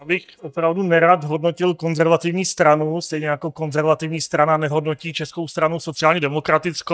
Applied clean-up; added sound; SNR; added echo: neural mask model DeepFilterNet 3.